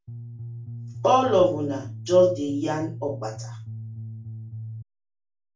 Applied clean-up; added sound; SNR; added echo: none; Bass guitar; 10 dB; reverberation time 0.2 s.